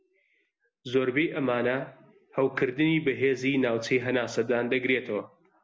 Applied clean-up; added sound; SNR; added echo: none; none; none; none.